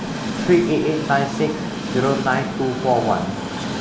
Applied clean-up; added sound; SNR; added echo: none; Train; 4 dB; none.